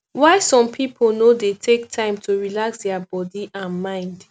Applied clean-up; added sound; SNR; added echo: none; none; none; none.